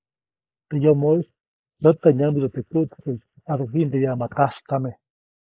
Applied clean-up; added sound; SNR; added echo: neural mask model Resemble Enhance denoiser.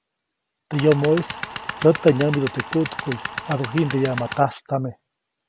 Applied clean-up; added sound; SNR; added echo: none; Tools; 9 dB; none.